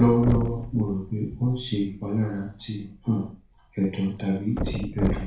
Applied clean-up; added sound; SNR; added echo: none; Thump, thud; 8 dB; reverberation time 0.4 s.